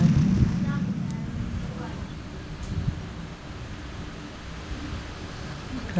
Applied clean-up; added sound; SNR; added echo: none; Boom; -1 dB; none.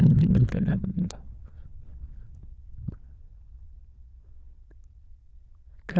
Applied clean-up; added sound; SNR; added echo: neural diffusion model UNIVERSE++.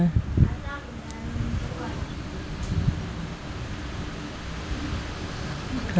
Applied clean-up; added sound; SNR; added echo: none; none; none; none.